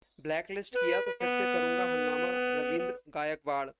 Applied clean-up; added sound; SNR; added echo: neural mask model RNNoise.